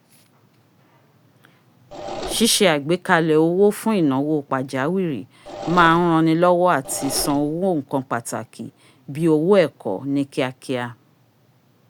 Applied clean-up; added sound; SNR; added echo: none; Engine / Mechanisms; 12 dB; none.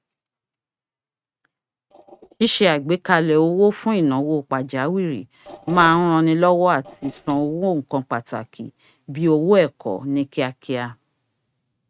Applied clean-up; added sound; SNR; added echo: neural mask model RNNoise.